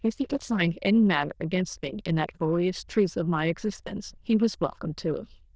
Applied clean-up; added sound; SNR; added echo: neural diffusion model UNIVERSE++.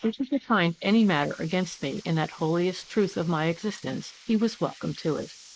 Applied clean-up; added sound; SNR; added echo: neural mask model Resemble Enhance denoiser.